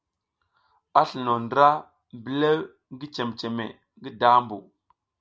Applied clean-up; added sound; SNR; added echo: none; none; none; none.